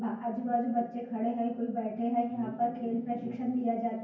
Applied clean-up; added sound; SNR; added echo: none; none; none; reverberation time 0.9 s.